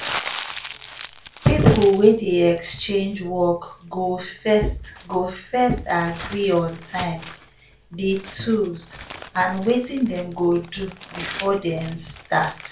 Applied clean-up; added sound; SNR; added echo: none; Crumpling, crinkling; 16 dB; reverberation time 0.3 s.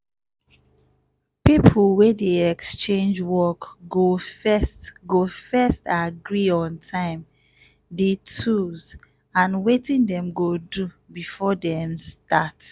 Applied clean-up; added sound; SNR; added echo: none; none; none; none.